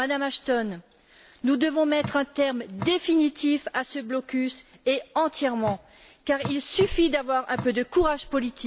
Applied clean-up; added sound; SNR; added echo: none; Drip; 12 dB; none.